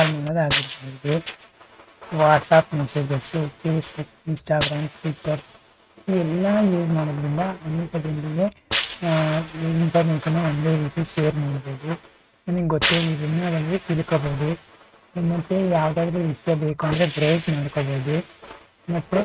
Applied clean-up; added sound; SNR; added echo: neural mask model RNNoise.